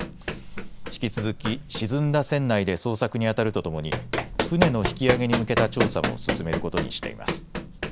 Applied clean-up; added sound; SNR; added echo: none; Run; 3 dB; none.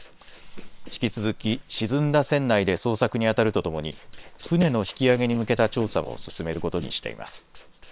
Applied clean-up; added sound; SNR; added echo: neural separator model SepFormer WHAM!.